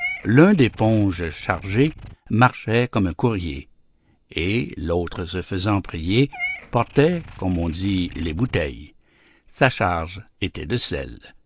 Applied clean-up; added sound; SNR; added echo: none; Meow / Purr; 17 dB; none.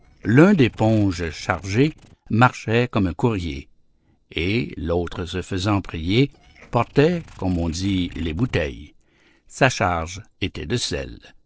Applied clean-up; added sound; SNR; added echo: neural separator model SepFormer DNS4.